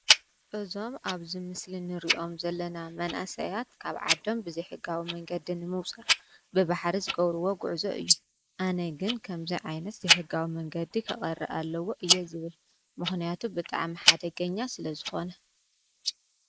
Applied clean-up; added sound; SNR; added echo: neural mask model Resemble Enhance denoiser.